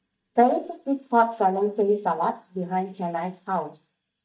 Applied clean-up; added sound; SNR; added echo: neural mask model DeepFilterNet 3.